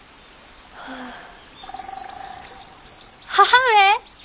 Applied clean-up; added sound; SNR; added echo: none; none; none; none.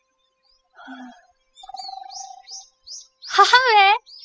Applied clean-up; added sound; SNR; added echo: classical method spectral subtraction.